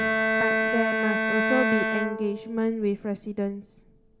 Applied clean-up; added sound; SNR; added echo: none; Bowed string instrument; -1 dB; none.